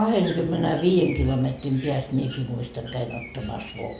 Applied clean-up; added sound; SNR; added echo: none; Bird; 17 dB; none.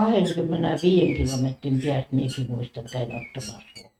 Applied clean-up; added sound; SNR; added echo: neural mask model RNNoise.